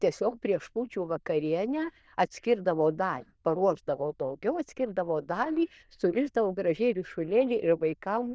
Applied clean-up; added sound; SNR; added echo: neural diffusion model UNIVERSE++.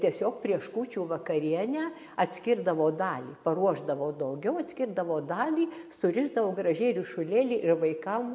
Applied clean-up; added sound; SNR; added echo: none; none; none; none.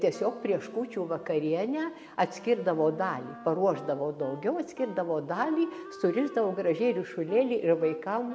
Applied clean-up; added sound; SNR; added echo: none; Wind instrument, woodwind instrument; 18 dB; none.